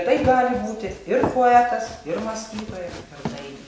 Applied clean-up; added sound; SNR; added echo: none; Run; 11 dB; none.